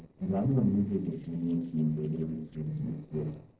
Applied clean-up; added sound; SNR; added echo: neural separator model SepFormer DNS4.